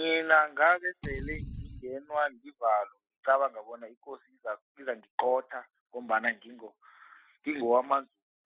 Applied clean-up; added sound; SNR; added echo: classical method spectral subtraction.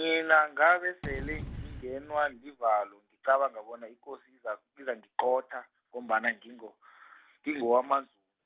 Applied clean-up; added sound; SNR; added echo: none; Gunshot, gunfire / Boom; 13 dB; none.